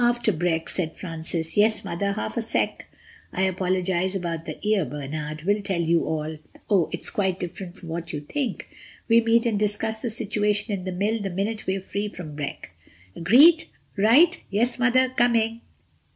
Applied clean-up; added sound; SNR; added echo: none; none; none; none.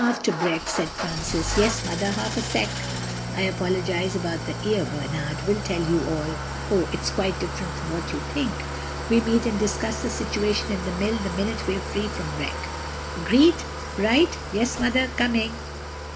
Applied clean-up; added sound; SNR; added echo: none; Idling / Engine starting; 5 dB; none.